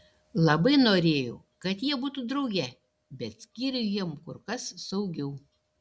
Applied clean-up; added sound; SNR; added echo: none; none; none; none.